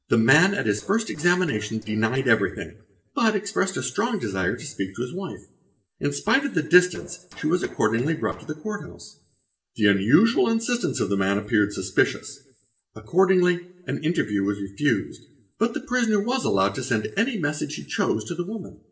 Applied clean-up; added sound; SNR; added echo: neural separator model SepFormer DNS4.